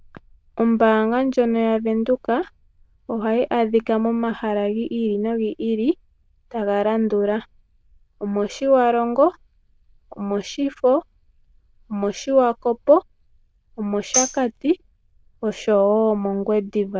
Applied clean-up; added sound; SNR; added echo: neural diffusion model UNIVERSE++.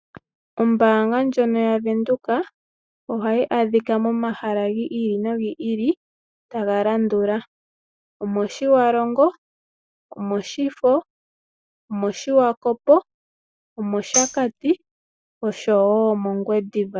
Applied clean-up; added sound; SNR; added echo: classical method Wiener filter.